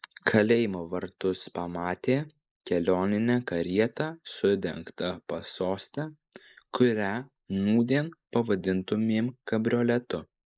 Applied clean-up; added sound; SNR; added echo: neural mask model Resemble Enhance denoiser.